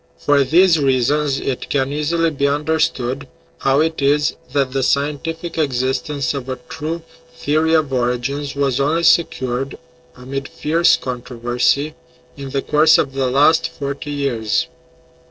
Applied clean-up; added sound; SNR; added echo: neural separator model SepFormer DNS4.